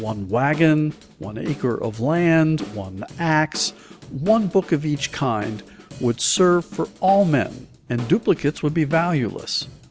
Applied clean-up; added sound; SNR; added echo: none; Drum / Drum kit; 18 dB; none.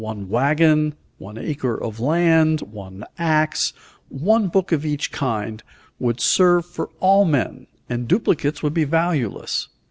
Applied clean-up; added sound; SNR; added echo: none; none; none; none.